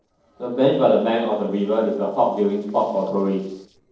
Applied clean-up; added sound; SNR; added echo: neural separator model SepFormer DNS4.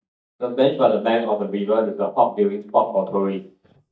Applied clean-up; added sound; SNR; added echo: neural mask model DeepFilterNet 3.